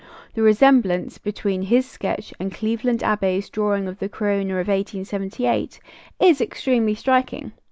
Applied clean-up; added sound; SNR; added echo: none; none; none; none.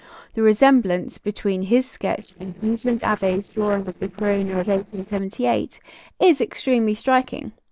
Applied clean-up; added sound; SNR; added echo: neural separator model SepFormer DNS4.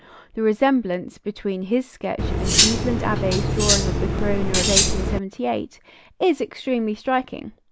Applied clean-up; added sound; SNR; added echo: none; Cutlery, silverware; -4 dB; none.